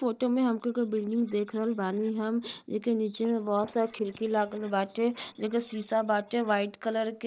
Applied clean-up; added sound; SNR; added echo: neural separator model SepFormer DNS4.